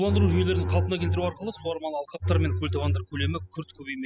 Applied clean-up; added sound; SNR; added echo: classical method spectral subtraction.